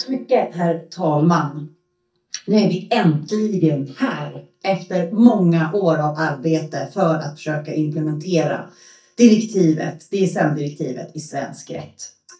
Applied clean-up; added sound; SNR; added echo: neural mask model DeepFilterNet 3.